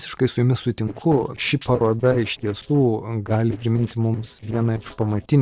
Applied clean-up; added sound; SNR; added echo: neural separator model SepFormer DNS4.